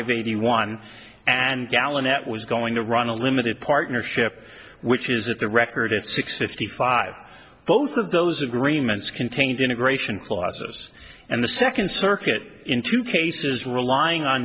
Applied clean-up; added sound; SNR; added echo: none; none; none; none.